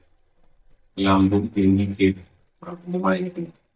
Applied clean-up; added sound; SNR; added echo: neural mask model DeepFilterNet 3.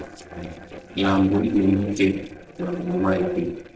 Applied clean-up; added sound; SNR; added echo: neural separator model SepFormer DNS4.